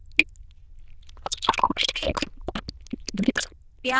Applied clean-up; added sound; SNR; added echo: neural diffusion model UNIVERSE++.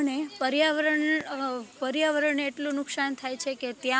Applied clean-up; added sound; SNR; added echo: none; none; none; none.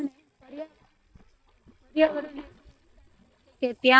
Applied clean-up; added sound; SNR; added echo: neural mask model DeepFilterNet 3.